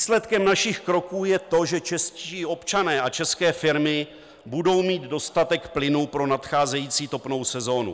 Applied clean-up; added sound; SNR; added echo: none; none; none; none.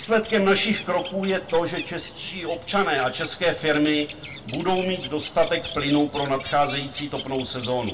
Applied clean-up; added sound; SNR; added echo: none; Bird; 14 dB; reverberation time 0.2 s.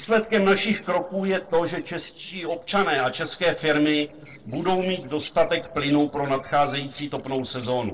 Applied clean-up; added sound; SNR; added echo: neural separator model SepFormer DNS4.